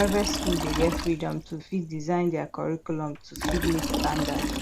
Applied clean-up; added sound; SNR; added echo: none; Liquid; 3 dB; none.